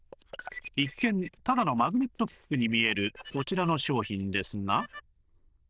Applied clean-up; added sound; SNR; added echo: neural diffusion model UNIVERSE++.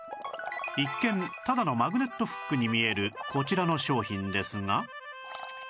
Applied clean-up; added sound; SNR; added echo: none; Liquid; 18 dB; none.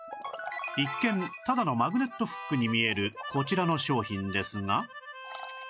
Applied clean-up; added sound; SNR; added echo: classical method log-MMSE.